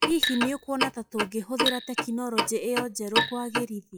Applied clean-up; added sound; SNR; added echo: classical method log-MMSE.